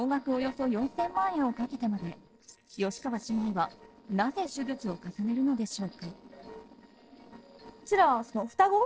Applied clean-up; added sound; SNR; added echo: neural separator model SepFormer DNS4.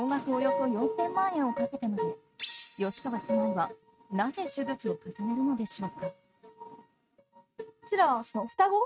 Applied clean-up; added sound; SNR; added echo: neural mask model RNNoise.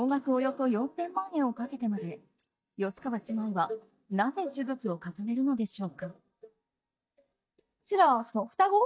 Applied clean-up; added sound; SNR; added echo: neural mask model DeepFilterNet 3.